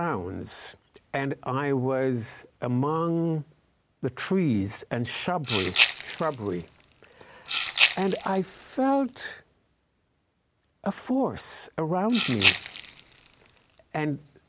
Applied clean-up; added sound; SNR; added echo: none; Rattle (instrument); 1 dB; none.